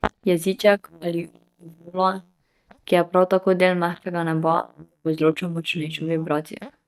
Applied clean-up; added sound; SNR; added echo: neural mask model DeepFilterNet 3.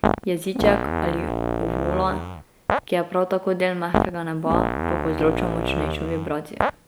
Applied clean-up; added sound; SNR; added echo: none; Fart; -1 dB; none.